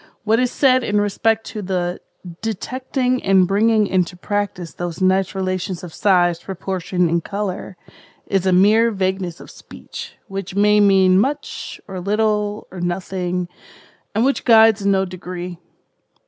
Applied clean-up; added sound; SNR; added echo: none; none; none; none.